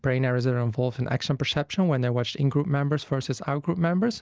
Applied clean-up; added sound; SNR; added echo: none; none; none; none.